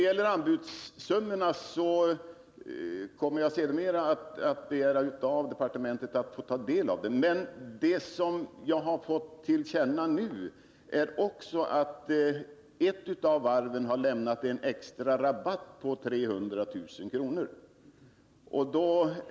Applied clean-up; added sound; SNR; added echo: none; none; none; none.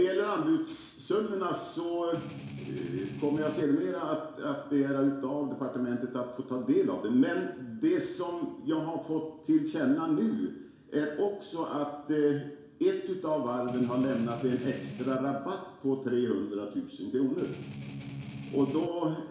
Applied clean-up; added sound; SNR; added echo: none; Strum; 10 dB; reverberation time 0.7 s.